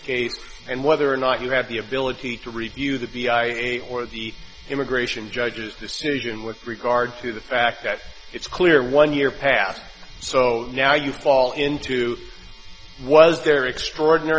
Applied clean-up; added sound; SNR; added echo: none; none; none; none.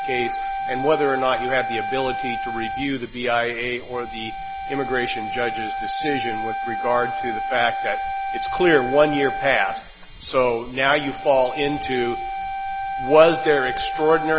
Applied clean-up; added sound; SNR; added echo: none; Wind instrument, woodwind instrument; 5 dB; none.